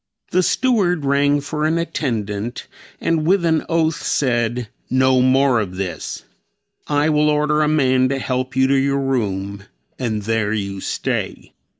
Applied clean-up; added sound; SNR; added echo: none; none; none; none.